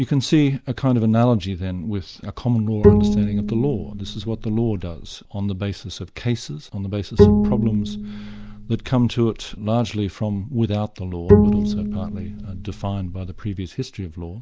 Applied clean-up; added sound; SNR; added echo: none; Bowed string instrument; -3 dB; none.